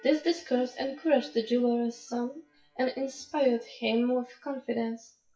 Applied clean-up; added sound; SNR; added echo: classical method WPE with log-MMSE.